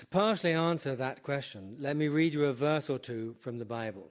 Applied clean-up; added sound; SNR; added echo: none; none; none; none.